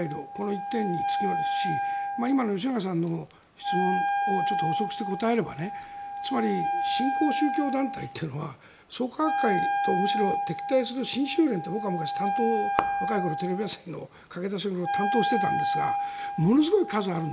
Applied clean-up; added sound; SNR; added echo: none; Wind instrument, woodwind instrument; 1 dB; none.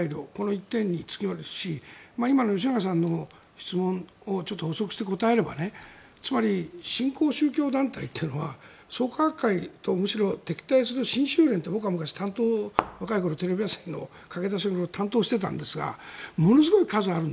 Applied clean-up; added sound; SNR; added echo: none; none; none; none.